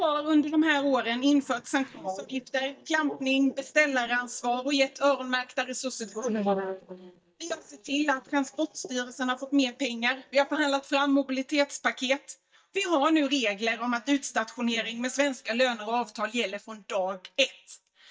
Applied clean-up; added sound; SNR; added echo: neural mask model DeepFilterNet 3.